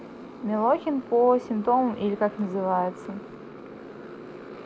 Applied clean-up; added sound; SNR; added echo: none; Motorcycle; 15 dB; none.